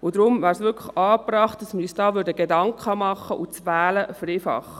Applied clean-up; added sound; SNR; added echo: none; none; none; none.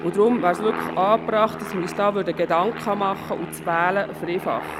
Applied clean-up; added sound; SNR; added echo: none; Aircraft; 10 dB; none.